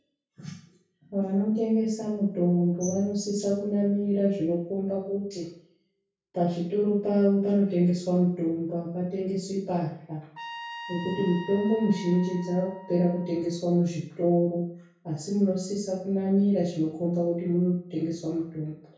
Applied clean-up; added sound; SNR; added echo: none; Trumpet; 15 dB; reverberation time 0.6 s.